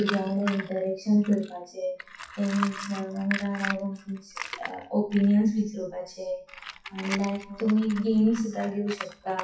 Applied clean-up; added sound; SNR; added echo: classical method WPE with log-MMSE.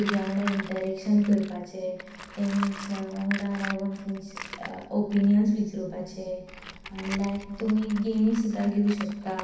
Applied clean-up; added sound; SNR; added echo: none; Tools; 13 dB; reverberation time 0.6 s.